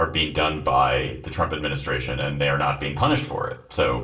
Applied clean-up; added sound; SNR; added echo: none; none; none; reverberation time 0.3 s.